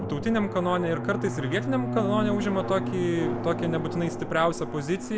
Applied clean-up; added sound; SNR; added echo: none; Drum; 4 dB; none.